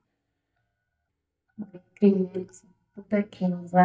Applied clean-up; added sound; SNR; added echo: neural mask model DeepFilterNet 3.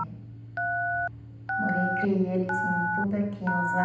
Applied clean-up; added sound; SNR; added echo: none; Telephone; 0 dB; reverberation time 0.9 s.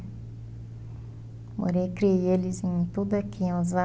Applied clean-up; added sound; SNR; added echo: none; none; none; none.